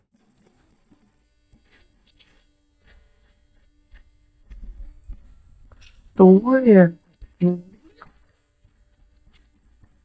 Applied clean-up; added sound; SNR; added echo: neural mask model DeepFilterNet 3.